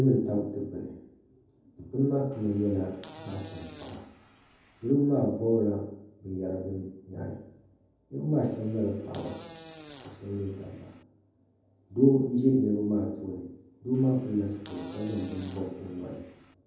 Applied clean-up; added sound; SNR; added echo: none; Fart; 18 dB; reverberation time 0.9 s.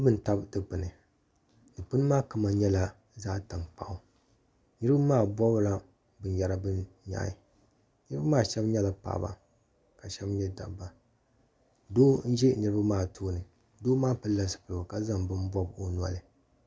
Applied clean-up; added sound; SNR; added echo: none; none; none; none.